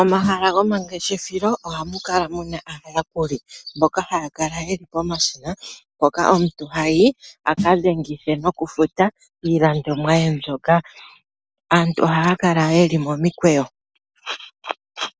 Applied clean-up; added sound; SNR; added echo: none; Snare drum; 12 dB; none.